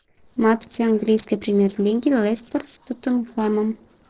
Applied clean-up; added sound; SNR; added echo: neural separator model SepFormer DNS4.